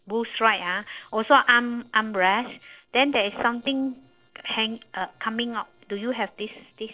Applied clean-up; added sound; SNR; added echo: neural separator model SepFormer DNS4.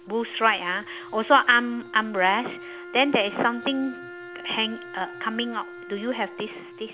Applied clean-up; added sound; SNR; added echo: none; Wind instrument, woodwind instrument; 15 dB; none.